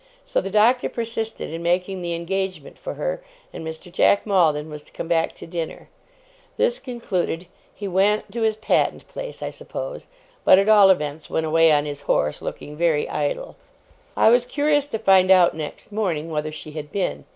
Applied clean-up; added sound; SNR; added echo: none; none; none; none.